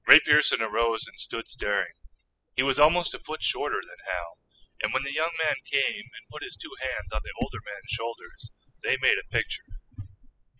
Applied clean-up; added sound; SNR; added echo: classical method spectral subtraction.